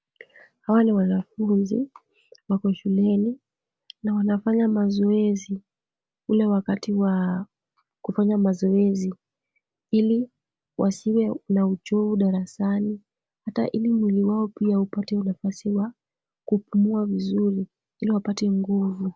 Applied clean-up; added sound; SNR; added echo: none; none; none; none.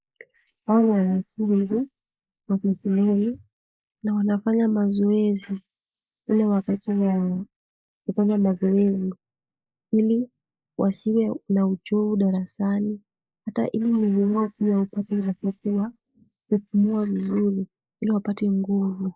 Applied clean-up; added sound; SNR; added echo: neural mask model Resemble Enhance denoiser.